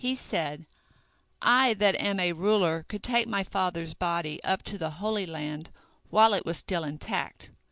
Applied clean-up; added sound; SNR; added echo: none; none; none; none.